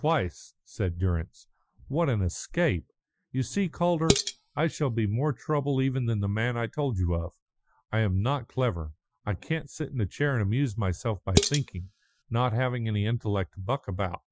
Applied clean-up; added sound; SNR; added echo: classical method Wiener filter.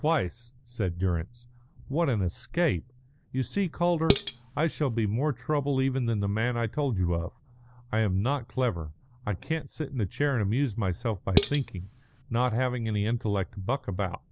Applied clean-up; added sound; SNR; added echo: none; Dishes, pots, and pans; 0 dB; none.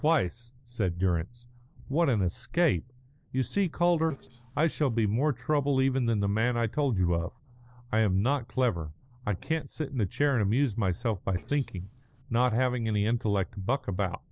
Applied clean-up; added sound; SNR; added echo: neural separator model SepFormer DNS4.